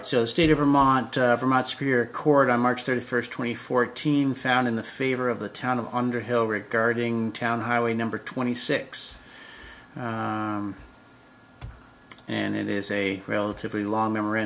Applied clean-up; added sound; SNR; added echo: none; none; none; none.